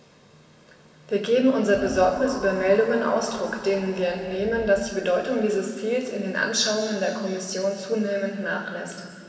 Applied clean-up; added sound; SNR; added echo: none; Wind; 17 dB; reverberation time 2.5 s.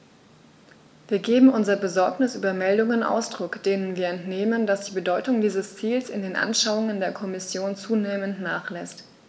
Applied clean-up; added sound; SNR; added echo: none; none; none; none.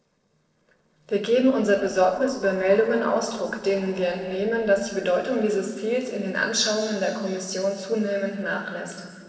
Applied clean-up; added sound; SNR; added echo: neural separator model SepFormer DNS4.